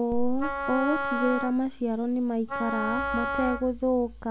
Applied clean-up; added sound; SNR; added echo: none; Wind instrument, woodwind instrument; 6 dB; none.